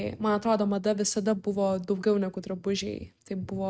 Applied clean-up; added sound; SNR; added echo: neural mask model RNNoise.